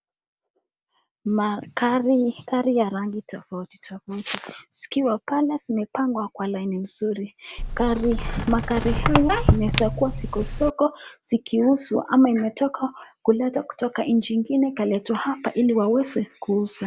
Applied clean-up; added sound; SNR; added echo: none; Squeak; 0 dB; none.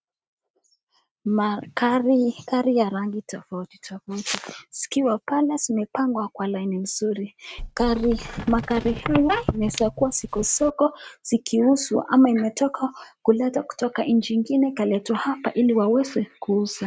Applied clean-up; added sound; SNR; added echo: neural mask model RNNoise.